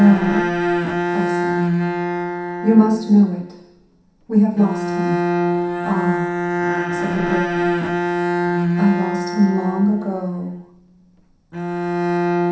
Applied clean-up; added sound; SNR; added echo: none; Bowed string instrument; 1 dB; reverberation time 0.7 s.